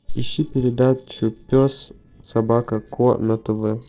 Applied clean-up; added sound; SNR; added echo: neural separator model SepFormer DNS4.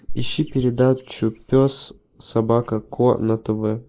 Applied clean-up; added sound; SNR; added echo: neural mask model Resemble Enhance denoiser.